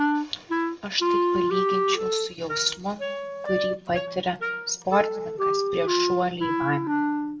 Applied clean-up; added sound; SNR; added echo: none; Wind instrument, woodwind instrument; -3 dB; reverberation time 0.3 s.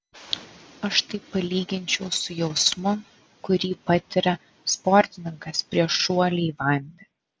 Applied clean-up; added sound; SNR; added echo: none; none; none; none.